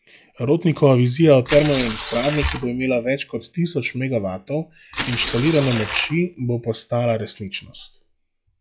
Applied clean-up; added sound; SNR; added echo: classical method log-MMSE.